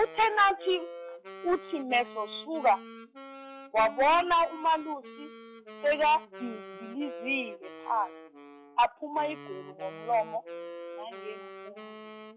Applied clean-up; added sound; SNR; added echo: classical method log-MMSE.